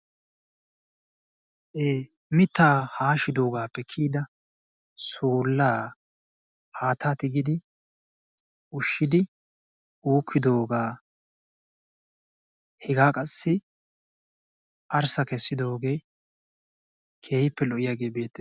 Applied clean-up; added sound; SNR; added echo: none; none; none; none.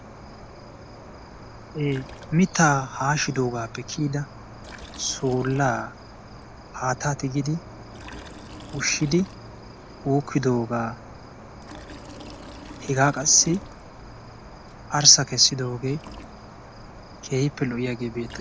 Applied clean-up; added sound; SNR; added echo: none; Cricket + Liquid; 15 dB; none.